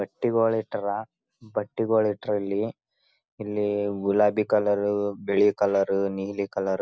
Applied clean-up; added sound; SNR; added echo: none; none; none; none.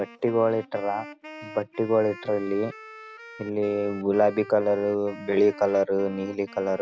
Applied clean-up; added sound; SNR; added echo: none; Wind instrument, woodwind instrument; 18 dB; none.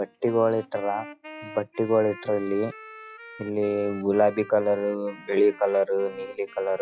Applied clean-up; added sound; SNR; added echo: classical method log-MMSE.